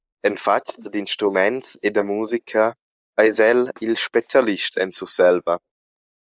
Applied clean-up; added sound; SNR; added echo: neural mask model Resemble Enhance denoiser.